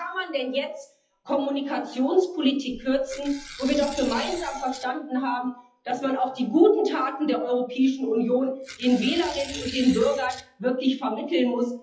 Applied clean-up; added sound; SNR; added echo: classical method WPE with log-MMSE.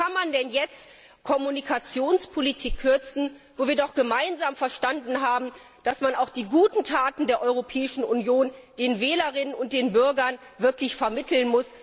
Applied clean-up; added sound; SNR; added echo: none; none; none; none.